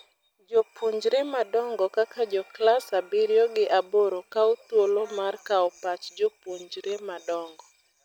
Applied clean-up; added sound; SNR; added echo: none; none; none; none.